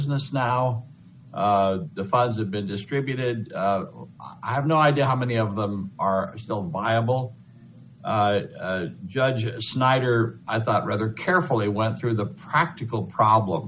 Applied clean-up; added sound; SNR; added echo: none; none; none; none.